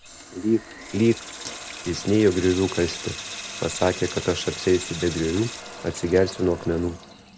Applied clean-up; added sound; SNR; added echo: none; Sink (filling or washing) / Water tap, faucet; 12 dB; none.